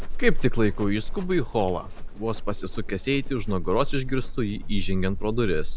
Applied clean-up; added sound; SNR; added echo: none; Livestock, farm animals, working animals; -2 dB; none.